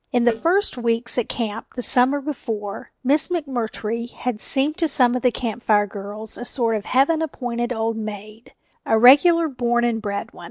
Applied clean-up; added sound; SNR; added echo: neural separator model SepFormer DNS4.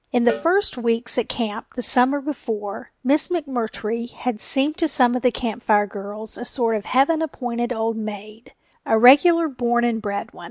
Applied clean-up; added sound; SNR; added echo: none; Cowbell; 17 dB; none.